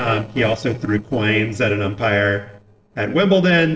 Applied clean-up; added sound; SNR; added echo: neural separator model SepFormer DNS4.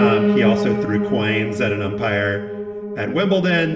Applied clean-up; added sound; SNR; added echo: none; Piano; 0 dB; reverberation time 0.8 s.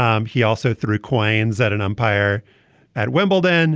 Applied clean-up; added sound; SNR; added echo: none; none; none; none.